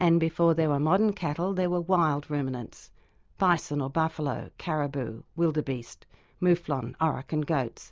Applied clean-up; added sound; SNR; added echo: none; none; none; none.